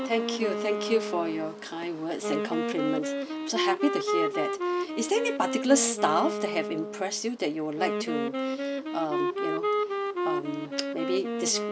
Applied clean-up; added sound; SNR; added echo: none; Wind instrument, woodwind instrument; 1 dB; none.